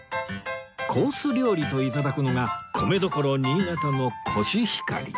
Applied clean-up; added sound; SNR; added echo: none; none; none; none.